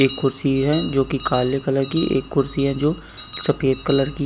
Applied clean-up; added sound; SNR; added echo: none; Bell; 16 dB; none.